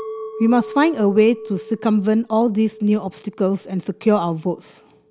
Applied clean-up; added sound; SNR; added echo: none; Chink, clink; 17 dB; none.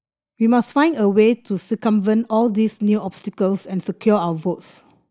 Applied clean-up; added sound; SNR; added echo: neural mask model Resemble Enhance denoiser.